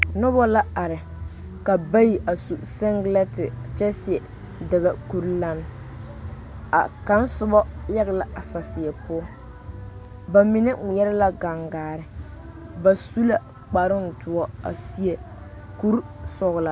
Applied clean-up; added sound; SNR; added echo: none; none; none; none.